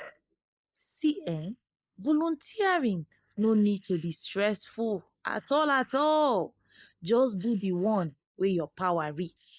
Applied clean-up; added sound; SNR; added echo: neural mask model Resemble Enhance denoiser.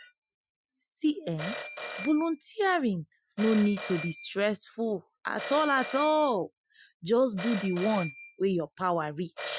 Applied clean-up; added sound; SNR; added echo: classical method Wiener filter.